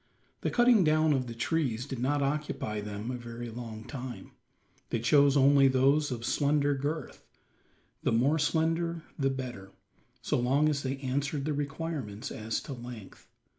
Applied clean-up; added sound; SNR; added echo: none; none; none; none.